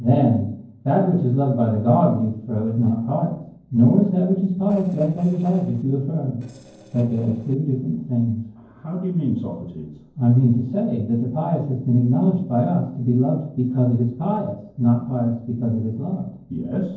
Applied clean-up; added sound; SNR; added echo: neural separator model SepFormer DNS4.